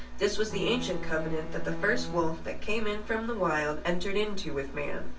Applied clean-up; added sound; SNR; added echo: none; Bowed string instrument; 13 dB; reverberation time 0.3 s.